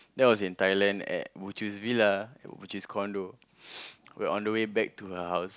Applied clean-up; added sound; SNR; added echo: none; none; none; none.